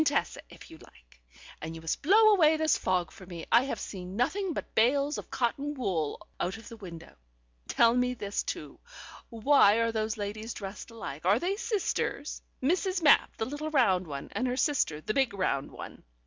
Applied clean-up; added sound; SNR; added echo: none; none; none; none.